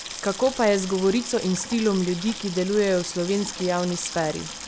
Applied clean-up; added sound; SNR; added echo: none; Sink (filling or washing) / Water tap, faucet; 12 dB; none.